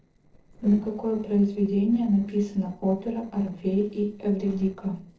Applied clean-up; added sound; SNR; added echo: neural separator model SepFormer DNS4.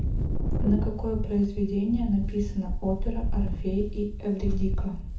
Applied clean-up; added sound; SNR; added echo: none; Wind; -1 dB; reverberation time 0.6 s.